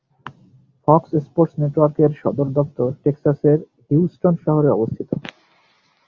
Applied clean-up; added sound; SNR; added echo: none; none; none; none.